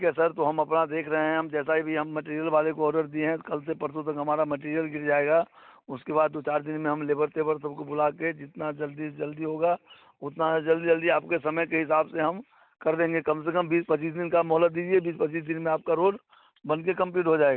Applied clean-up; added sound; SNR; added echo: none; none; none; none.